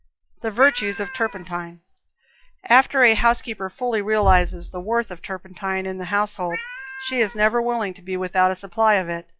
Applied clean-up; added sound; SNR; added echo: classical method log-MMSE.